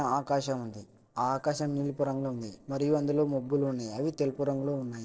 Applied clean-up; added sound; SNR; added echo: neural separator model SepFormer DNS4.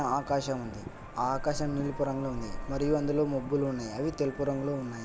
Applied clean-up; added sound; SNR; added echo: none; Vehicle horn, car horn, honking; 11 dB; none.